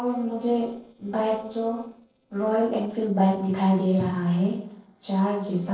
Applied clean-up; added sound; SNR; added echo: neural separator model SepFormer DNS4.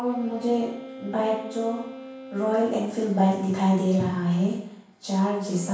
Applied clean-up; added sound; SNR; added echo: none; Wind instrument, woodwind instrument; 18 dB; reverberation time 0.7 s.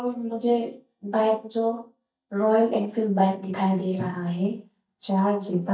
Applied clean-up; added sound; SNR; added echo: neural mask model DeepFilterNet 3.